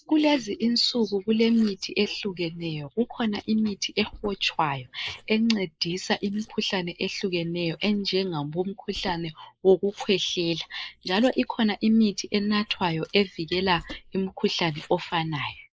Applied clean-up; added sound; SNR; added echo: neural mask model Resemble Enhance denoiser.